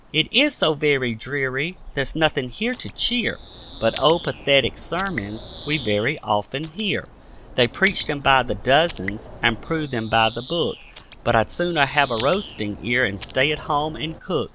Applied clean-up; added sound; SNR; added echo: none; Raindrop + Bird vocalization, bird call, bird song; 14 dB; none.